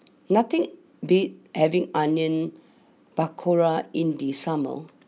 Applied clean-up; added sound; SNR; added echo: none; none; none; none.